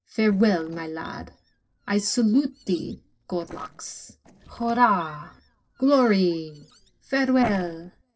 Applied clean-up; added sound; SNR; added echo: neural separator model SepFormer DNS4.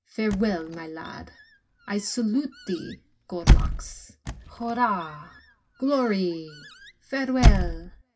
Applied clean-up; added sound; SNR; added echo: none; Squeak / Slam / Wood; -3 dB; reverberation time 0.4 s.